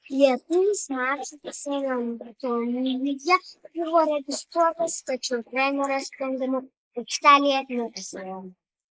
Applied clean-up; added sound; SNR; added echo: neural mask model Resemble Enhance denoiser.